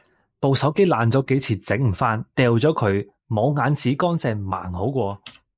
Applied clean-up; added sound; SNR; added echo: neural mask model Resemble Enhance denoiser.